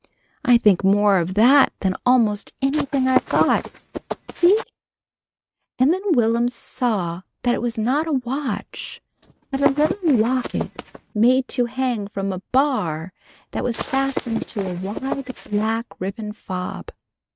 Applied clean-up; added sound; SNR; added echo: neural mask model RNNoise.